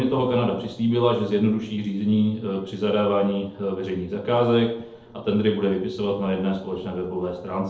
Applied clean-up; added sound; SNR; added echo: neural separator model SepFormer DNS4.